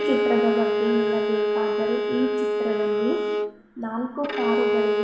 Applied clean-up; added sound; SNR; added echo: none; Bowed string instrument; -4 dB; reverberation time 1.1 s.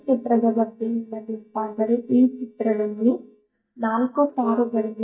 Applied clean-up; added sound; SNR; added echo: neural mask model DeepFilterNet 3.